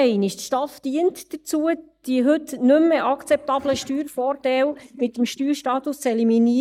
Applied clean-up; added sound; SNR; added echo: neural mask model DeepFilterNet 3.